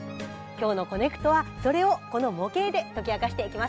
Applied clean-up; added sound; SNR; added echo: none; none; none; none.